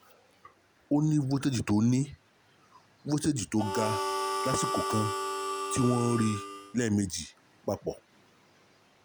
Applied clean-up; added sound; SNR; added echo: none; Harmonica; 2 dB; none.